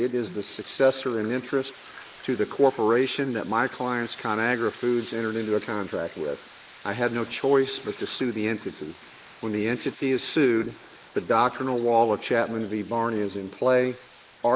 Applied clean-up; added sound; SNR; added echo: neural mask model Resemble Enhance denoiser.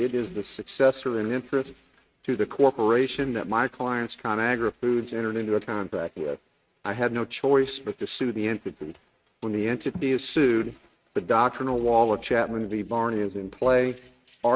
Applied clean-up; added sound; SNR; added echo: neural mask model RNNoise.